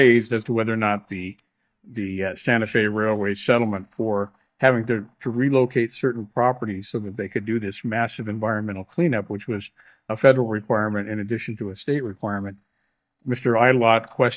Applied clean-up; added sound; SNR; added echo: neural mask model DeepFilterNet 3.